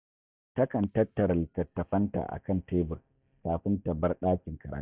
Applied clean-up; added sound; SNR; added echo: neural mask model DeepFilterNet 3.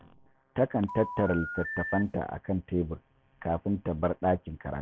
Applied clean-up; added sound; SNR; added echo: none; Telephone; 7 dB; none.